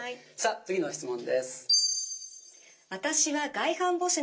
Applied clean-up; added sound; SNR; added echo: none; none; none; reverberation time 0.2 s.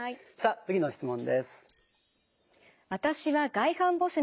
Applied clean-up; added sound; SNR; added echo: none; none; none; none.